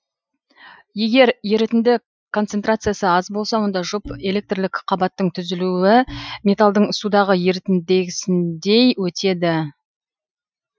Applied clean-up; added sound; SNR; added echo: classical method Wiener filter.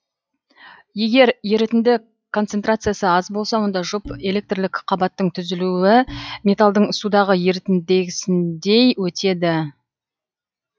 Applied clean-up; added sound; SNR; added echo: classical method log-MMSE.